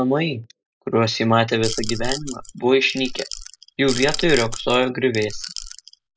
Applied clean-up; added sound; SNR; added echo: classical method spectral subtraction.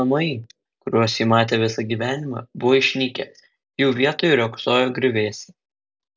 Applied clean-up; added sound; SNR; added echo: none; none; none; none.